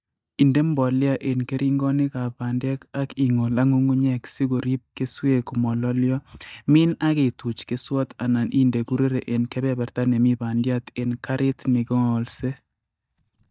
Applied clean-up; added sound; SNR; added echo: neural mask model DeepFilterNet 3.